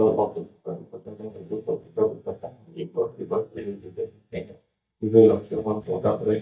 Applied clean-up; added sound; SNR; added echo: neural mask model DeepFilterNet 3.